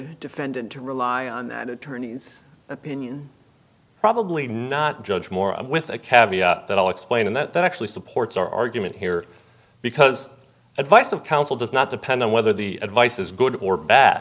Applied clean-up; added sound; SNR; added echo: none; none; none; none.